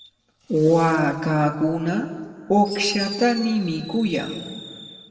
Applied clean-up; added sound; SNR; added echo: none; Fireworks; 18 dB; reverberation time 1.8 s.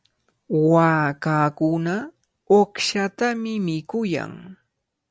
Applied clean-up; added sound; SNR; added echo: none; none; none; none.